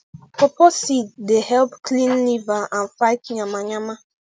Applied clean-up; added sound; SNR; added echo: none; none; none; none.